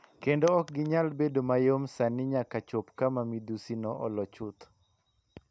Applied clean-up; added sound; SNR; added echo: none; none; none; none.